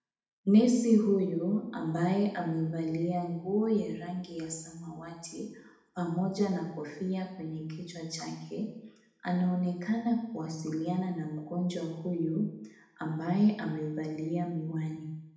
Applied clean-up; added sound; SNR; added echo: none; none; none; reverberation time 0.8 s.